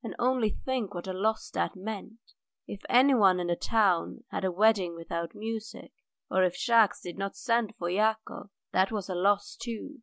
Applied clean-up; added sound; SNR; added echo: none; none; none; none.